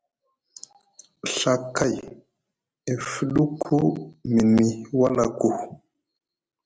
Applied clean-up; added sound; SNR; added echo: none; none; none; none.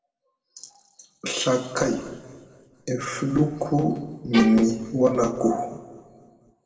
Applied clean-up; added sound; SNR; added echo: none; Bowed string instrument; 10 dB; reverberation time 1.5 s.